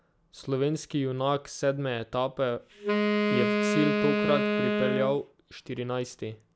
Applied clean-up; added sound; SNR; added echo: none; Wind instrument, woodwind instrument; -2 dB; none.